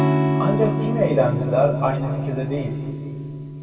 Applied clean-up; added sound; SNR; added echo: none; Electric guitar / Strum; -1 dB; reverberation time 2.1 s.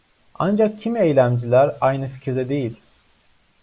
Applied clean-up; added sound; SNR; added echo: none; none; none; none.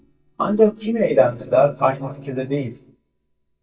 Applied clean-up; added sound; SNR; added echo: neural mask model DeepFilterNet 3.